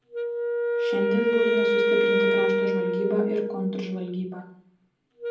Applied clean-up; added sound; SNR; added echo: none; Wind instrument, woodwind instrument; -4 dB; reverberation time 0.6 s.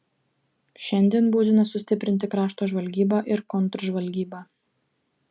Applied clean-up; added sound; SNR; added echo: none; none; none; none.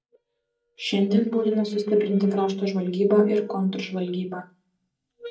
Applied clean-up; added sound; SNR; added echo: neural mask model DeepFilterNet 3.